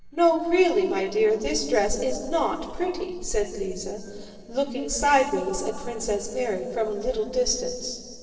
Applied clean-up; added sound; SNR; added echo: neural separator model SepFormer DNS4.